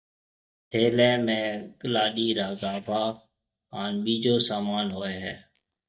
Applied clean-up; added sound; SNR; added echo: neural mask model DeepFilterNet 3.